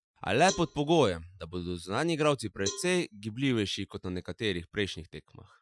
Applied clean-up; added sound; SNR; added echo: classical method Wiener filter.